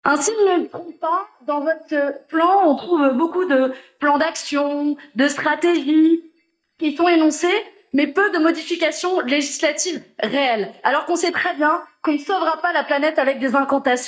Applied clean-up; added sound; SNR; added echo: neural mask model DeepFilterNet 3.